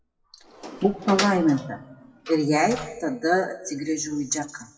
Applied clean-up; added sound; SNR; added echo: classical method WPE with log-MMSE.